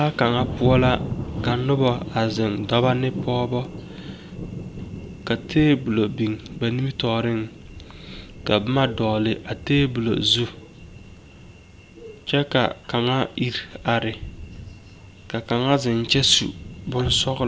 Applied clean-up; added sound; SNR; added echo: none; Thunder; 11 dB; none.